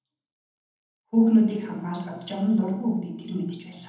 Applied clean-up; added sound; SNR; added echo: none; none; none; reverberation time 1.0 s.